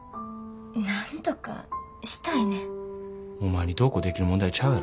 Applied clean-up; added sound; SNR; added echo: none; none; none; none.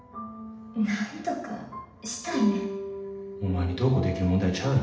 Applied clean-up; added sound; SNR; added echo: none; none; none; reverberation time 0.8 s.